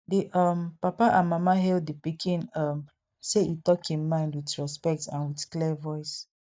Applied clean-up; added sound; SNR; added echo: neural mask model DeepFilterNet 3.